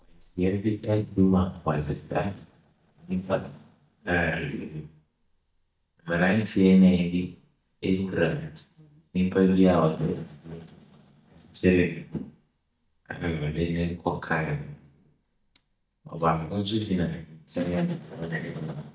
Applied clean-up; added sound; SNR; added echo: neural mask model DeepFilterNet 3.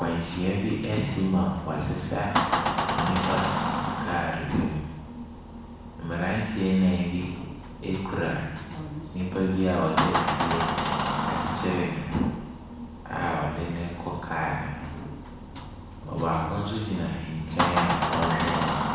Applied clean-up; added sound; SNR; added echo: none; Door; 1 dB; reverberation time 1.1 s.